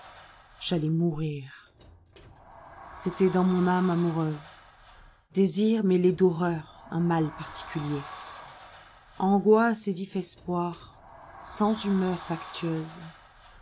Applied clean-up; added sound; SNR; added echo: none; Sliding door; 17 dB; none.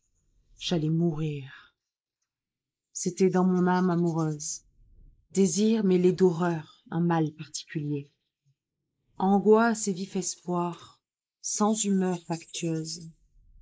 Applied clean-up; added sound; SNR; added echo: neural mask model Resemble Enhance denoiser.